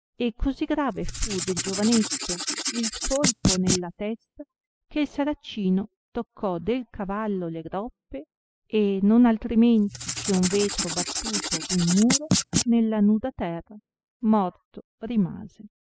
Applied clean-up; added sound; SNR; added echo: classical method spectral subtraction.